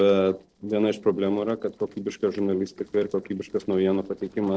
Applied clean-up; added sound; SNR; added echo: neural separator model SepFormer DNS4.